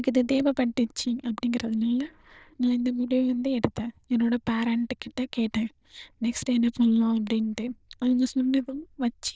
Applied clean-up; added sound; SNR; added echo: neural diffusion model UNIVERSE++.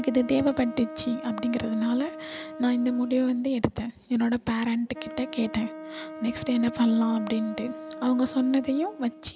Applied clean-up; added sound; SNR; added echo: none; Wind instrument, woodwind instrument; 13 dB; none.